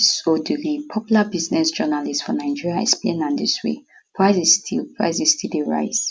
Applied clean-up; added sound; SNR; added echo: none; none; none; none.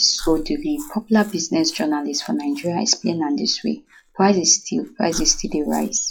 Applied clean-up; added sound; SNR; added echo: classical method log-MMSE.